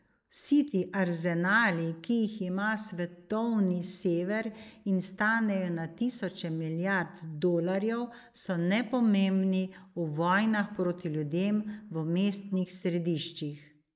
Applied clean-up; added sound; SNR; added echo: neural mask model Resemble Enhance denoiser.